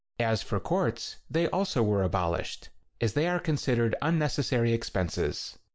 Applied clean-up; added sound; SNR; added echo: none; none; none; none.